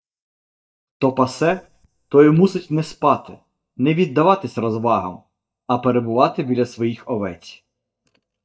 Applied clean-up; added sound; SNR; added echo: neural mask model DeepFilterNet 3.